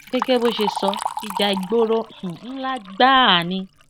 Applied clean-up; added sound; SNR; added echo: none; Liquid; 11 dB; none.